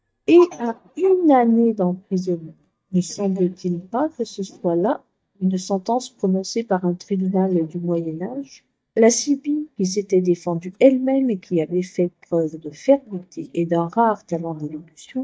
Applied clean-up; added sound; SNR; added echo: neural mask model DeepFilterNet 3.